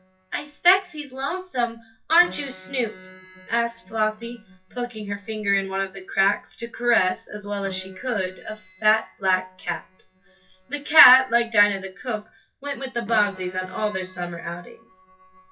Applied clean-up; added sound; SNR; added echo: classical method WPE with log-MMSE.